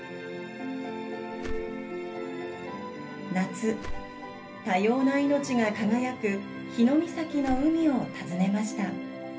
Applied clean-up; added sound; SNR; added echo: none; Whoosh, swoosh, swish; 10 dB; reverberation time 0.3 s.